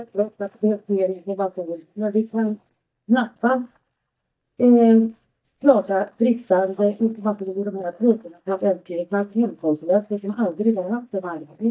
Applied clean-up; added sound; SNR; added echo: neural mask model DeepFilterNet 3.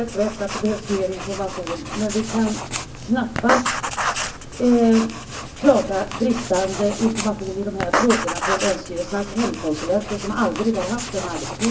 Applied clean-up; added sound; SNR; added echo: none; Writing; 6 dB; reverberation time 0.3 s.